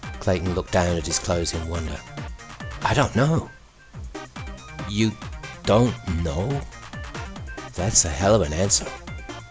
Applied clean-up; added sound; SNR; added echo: none; Drum kit; 11 dB; none.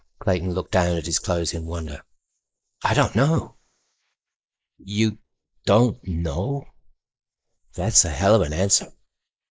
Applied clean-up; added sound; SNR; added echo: neural mask model Resemble Enhance denoiser.